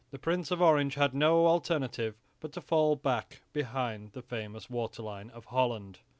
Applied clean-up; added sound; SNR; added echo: none; none; none; none.